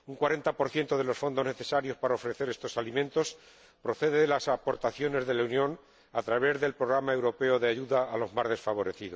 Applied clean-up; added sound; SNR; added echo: none; none; none; none.